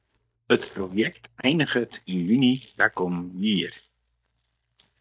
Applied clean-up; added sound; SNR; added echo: neural mask model DeepFilterNet 3.